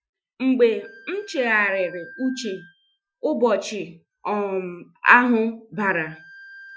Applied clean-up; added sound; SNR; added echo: classical method Wiener filter.